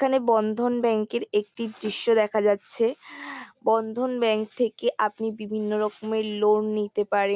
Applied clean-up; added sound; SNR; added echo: none; none; none; none.